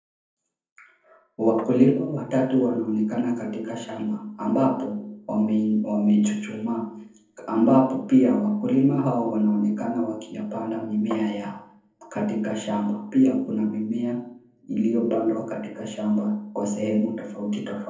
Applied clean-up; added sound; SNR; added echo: neural separator model SepFormer DNS4.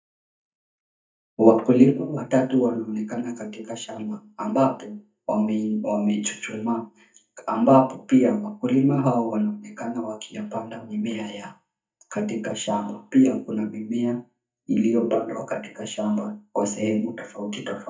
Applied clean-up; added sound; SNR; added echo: neural mask model DeepFilterNet 3.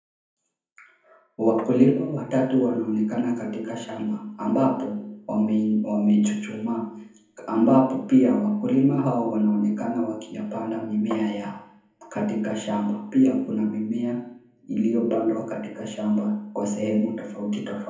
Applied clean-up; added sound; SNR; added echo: none; Tap; 14 dB; reverberation time 0.7 s.